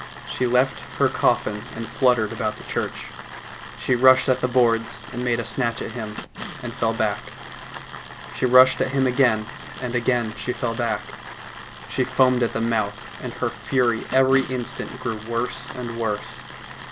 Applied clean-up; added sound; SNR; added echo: none; Tools; 13 dB; none.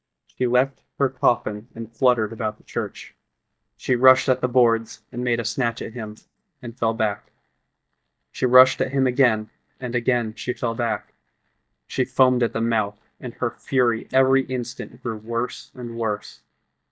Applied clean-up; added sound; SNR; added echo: neural mask model DeepFilterNet 3.